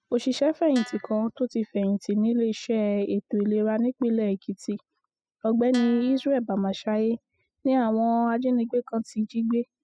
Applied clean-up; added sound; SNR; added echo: classical method spectral subtraction.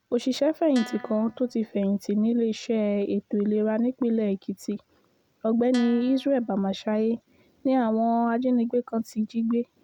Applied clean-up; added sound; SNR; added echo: none; Guitar; 18 dB; none.